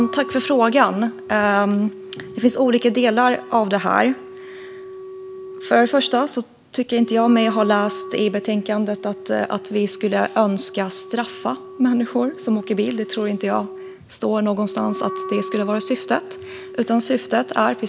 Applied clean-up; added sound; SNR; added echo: none; Wind instrument, woodwind instrument; 14 dB; none.